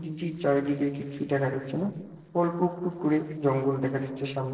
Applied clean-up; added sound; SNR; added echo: neural separator model SepFormer DNS4.